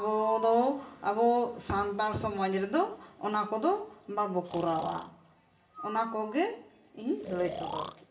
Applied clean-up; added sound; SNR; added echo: none; Breathing; 13 dB; reverberation time 0.6 s.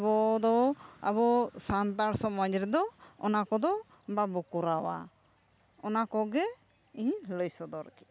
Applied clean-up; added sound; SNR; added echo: none; none; none; none.